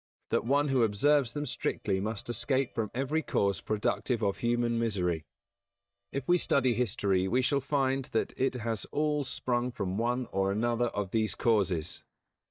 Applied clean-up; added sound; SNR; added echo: neural mask model DeepFilterNet 3.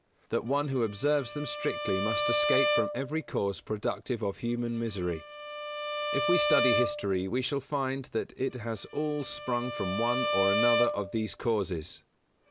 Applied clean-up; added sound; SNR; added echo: none; Bowed string instrument; 2 dB; none.